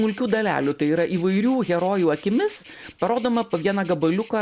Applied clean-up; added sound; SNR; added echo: none; Insect; 9 dB; none.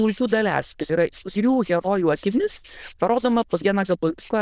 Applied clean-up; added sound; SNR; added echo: neural diffusion model UNIVERSE++.